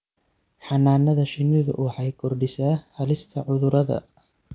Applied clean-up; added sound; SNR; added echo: none; none; none; none.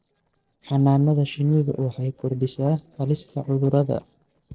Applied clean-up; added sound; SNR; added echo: neural separator model SepFormer DNS4.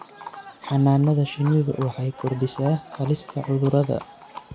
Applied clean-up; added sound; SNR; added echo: none; Livestock, farm animals, working animals; 17 dB; none.